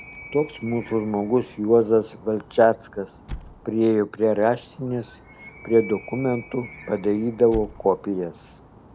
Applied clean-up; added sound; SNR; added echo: none; Animal + Squeak / Slam / Wood; 19 dB; none.